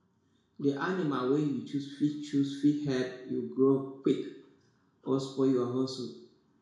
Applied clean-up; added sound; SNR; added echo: none; none; none; reverberation time 0.6 s.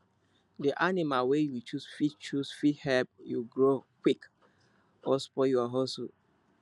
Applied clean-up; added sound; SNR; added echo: none; none; none; none.